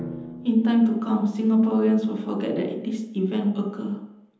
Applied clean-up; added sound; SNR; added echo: none; Drum; 19 dB; reverberation time 0.9 s.